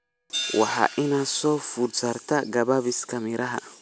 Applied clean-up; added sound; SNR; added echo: none; Hi-hat; 14 dB; none.